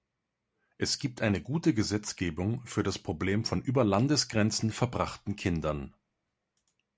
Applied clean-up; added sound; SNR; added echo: none; none; none; none.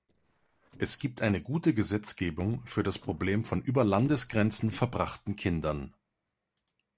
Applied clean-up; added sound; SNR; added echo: neural separator model SepFormer DNS4.